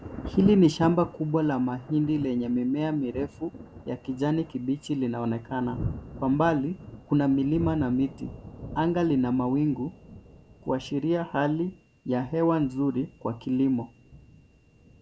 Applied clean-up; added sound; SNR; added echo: none; Thunder; 14 dB; none.